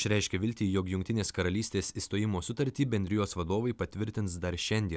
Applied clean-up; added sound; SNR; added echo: none; none; none; none.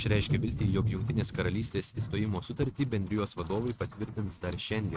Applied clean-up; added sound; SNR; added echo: neural mask model RNNoise.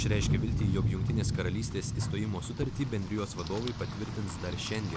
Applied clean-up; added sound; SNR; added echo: none; Rain; -2 dB; none.